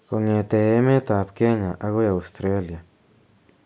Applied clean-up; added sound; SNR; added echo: none; none; none; none.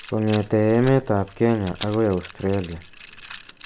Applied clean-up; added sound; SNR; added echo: none; Rattle; 18 dB; none.